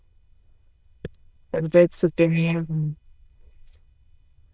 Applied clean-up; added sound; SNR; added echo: neural diffusion model UNIVERSE++.